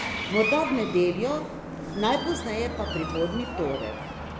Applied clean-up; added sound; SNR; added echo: none; Door; 5 dB; none.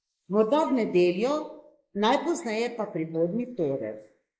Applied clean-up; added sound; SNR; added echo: neural mask model Resemble Enhance denoiser.